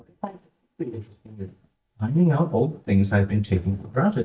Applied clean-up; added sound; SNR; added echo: neural mask model DeepFilterNet 3.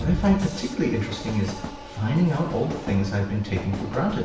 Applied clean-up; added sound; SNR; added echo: none; Train; 9 dB; reverberation time 0.6 s.